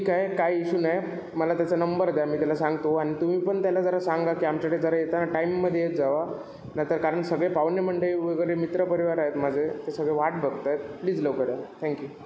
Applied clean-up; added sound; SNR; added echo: none; none; none; none.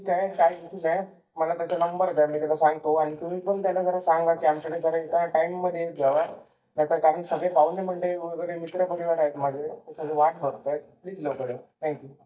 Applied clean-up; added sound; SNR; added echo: neural mask model DeepFilterNet 3.